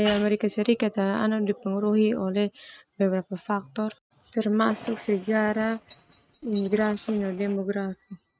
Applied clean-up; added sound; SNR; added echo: neural mask model RNNoise.